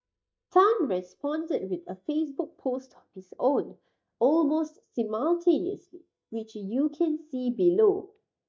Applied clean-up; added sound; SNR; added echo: neural mask model DeepFilterNet 3.